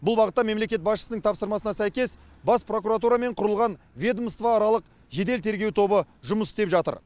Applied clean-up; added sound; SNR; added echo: none; none; none; none.